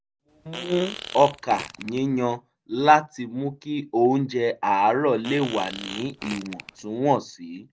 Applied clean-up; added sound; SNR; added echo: none; Fart; 14 dB; none.